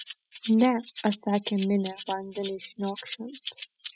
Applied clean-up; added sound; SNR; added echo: classical method spectral subtraction.